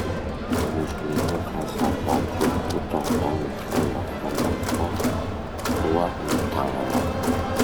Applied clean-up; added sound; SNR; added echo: none; Crowd; -5 dB; none.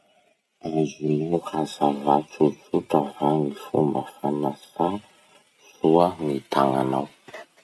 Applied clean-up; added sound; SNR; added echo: none; none; none; none.